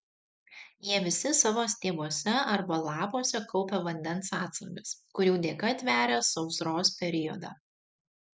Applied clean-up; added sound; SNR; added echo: none; none; none; none.